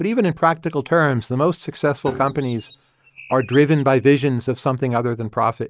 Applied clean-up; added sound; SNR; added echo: neural mask model RNNoise.